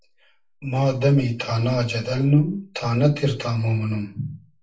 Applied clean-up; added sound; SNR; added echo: none; none; none; reverberation time 0.3 s.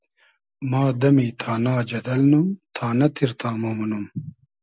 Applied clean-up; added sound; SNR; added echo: none; none; none; none.